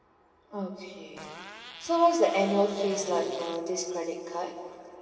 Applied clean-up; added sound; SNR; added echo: none; Fart; 16 dB; reverberation time 2.4 s.